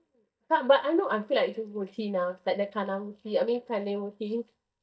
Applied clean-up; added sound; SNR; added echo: neural mask model DeepFilterNet 3.